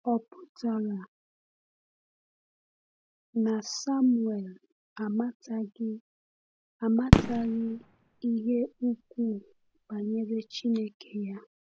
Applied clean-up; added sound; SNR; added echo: none; Fireworks; -1 dB; none.